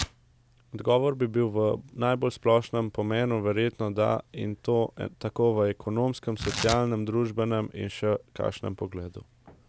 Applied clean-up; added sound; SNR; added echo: none; Tearing; 15 dB; none.